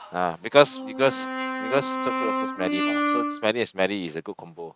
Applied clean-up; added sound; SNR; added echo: neural mask model RNNoise.